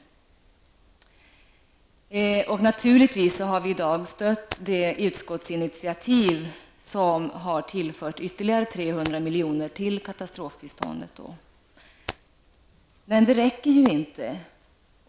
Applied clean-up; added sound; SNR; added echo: none; Hands; 17 dB; none.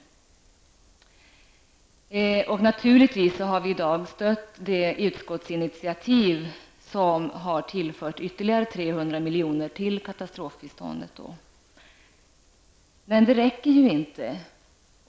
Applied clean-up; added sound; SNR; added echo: none; none; none; none.